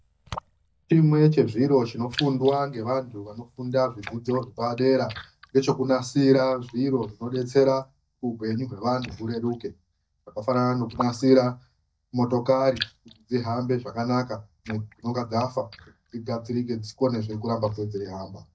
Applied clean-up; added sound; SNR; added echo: neural mask model DeepFilterNet 3.